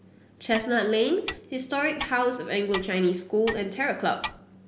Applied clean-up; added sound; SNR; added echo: none; Clock; 13 dB; none.